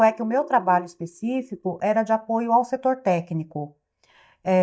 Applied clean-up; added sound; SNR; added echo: neural mask model DeepFilterNet 3.